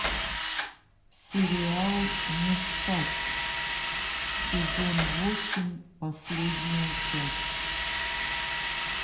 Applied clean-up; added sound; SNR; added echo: none; Drill; -2 dB; reverberation time 0.7 s.